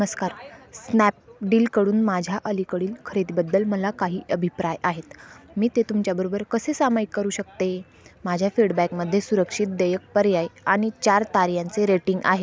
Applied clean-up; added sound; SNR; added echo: none; none; none; none.